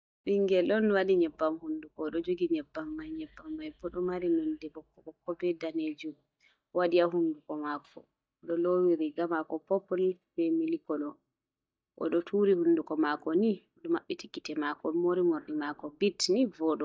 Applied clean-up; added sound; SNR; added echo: neural mask model DeepFilterNet 3.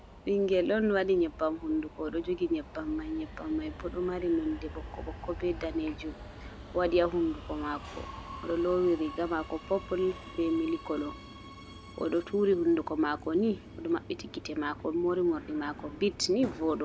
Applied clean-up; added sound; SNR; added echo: none; Subway, metro, underground; 14 dB; none.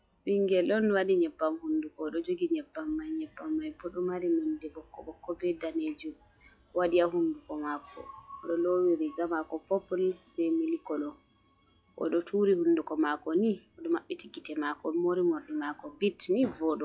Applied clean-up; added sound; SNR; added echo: classical method log-MMSE.